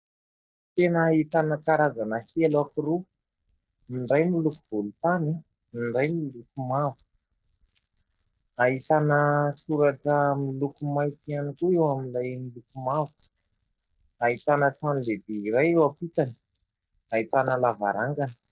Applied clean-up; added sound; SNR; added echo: neural mask model DeepFilterNet 3.